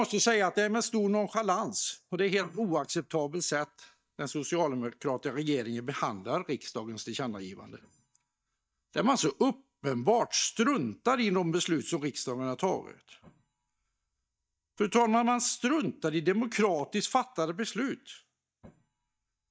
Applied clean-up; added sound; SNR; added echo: neural mask model DeepFilterNet 3.